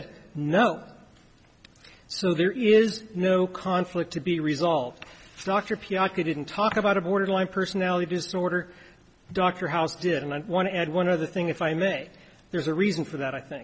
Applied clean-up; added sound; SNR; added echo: none; none; none; none.